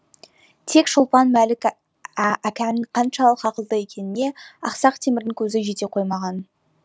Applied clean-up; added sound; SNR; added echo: none; none; none; none.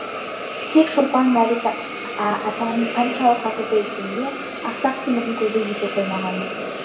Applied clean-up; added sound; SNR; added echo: none; Hiss; 7 dB; reverberation time 0.8 s.